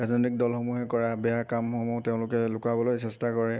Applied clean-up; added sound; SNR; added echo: none; none; none; none.